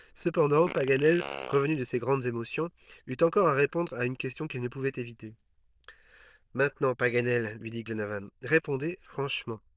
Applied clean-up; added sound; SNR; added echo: neural diffusion model UNIVERSE++.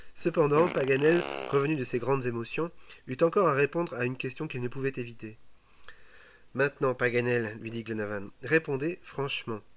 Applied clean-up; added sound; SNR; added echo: none; Fart; 10 dB; none.